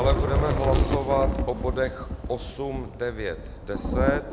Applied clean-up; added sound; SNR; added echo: none; Thunder / Rain; -1 dB; none.